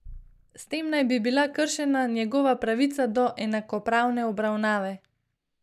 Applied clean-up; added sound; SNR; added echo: neural mask model DeepFilterNet 3.